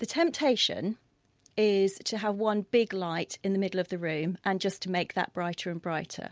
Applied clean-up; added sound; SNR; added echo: none; none; none; none.